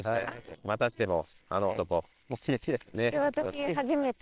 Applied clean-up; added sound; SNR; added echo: neural separator model SepFormer WHAMR!.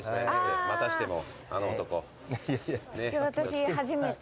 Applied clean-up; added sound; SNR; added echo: none; none; none; none.